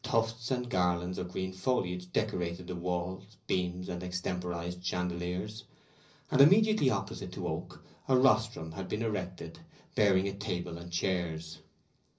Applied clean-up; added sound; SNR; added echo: none; none; none; reverberation time 0.5 s.